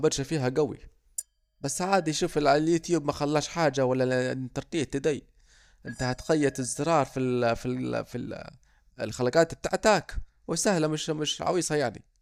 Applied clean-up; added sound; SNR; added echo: neural mask model DeepFilterNet 3.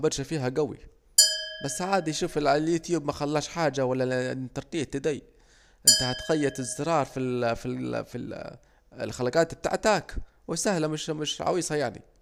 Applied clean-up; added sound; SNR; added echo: none; Glass; 2 dB; none.